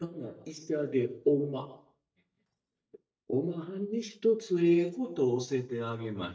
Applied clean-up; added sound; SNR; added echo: neural mask model DeepFilterNet 3.